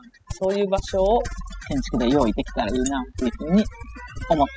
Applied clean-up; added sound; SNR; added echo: classical method spectral subtraction.